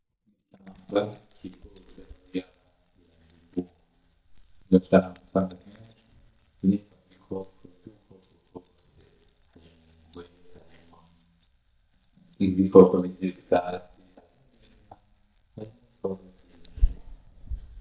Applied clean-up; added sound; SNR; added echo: neural mask model DeepFilterNet 3.